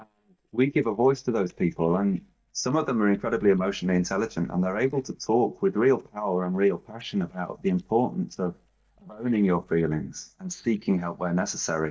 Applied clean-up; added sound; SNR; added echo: neural mask model DeepFilterNet 3.